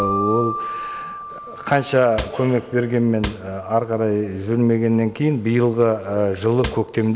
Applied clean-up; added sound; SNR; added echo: none; Cupboard open or close / Drawer open or close + Keyboard (musical); 11 dB; none.